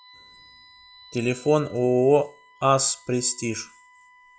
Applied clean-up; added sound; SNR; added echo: classical method log-MMSE.